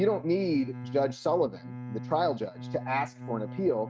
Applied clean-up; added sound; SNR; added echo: neural mask model RNNoise.